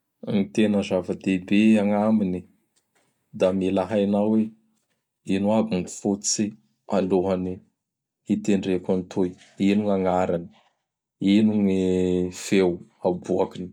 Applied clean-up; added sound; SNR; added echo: none; none; none; none.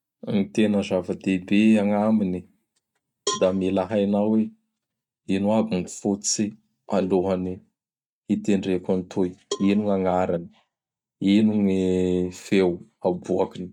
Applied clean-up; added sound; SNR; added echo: neural mask model RNNoise.